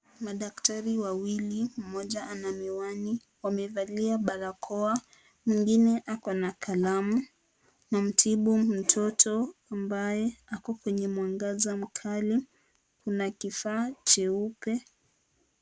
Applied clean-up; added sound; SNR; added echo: none; none; none; none.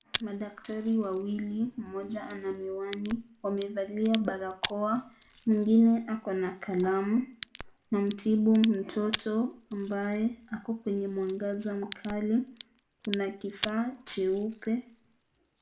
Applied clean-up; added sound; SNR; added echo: none; Crack; 8 dB; reverberation time 0.4 s.